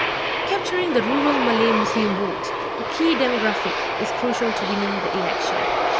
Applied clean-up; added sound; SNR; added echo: none; Aircraft; -1 dB; none.